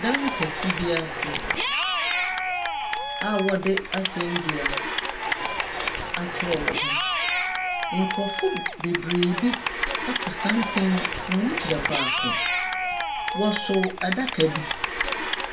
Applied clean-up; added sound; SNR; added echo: none; Cheering / Clapping; -1 dB; reverberation time 0.3 s.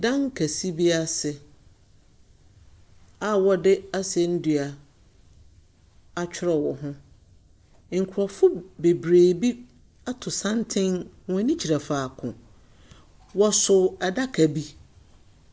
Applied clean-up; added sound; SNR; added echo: none; none; none; none.